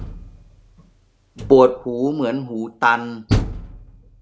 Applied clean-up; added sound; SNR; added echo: none; Door; 8 dB; none.